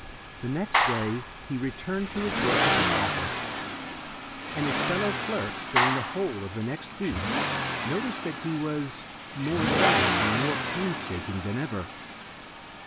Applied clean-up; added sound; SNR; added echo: none; Clapping + Accelerating, revving, vroom; -3 dB; none.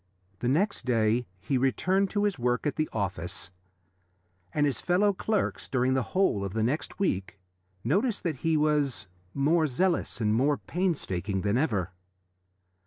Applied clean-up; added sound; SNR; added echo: none; none; none; none.